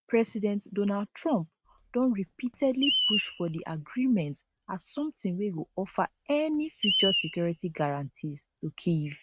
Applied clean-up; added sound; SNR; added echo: neural mask model RNNoise.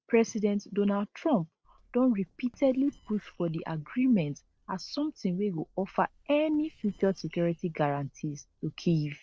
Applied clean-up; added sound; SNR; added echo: neural separator model SepFormer DNS4.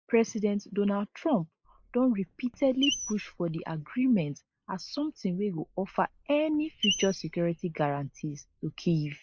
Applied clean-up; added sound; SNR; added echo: neural mask model Resemble Enhance denoiser.